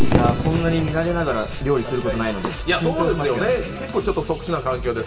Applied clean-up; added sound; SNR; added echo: none; Fireworks; 3 dB; reverberation time 2.0 s.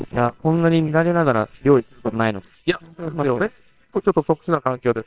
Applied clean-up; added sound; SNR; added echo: neural separator model SepFormer WHAMR!.